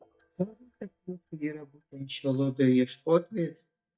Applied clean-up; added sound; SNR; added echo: neural mask model DeepFilterNet 3.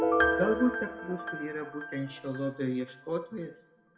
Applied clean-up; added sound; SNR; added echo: none; Piano; 0 dB; reverberation time 0.9 s.